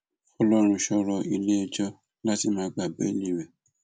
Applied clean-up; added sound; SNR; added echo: none; none; none; none.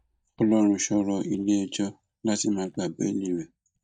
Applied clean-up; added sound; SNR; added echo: neural mask model DeepFilterNet 3.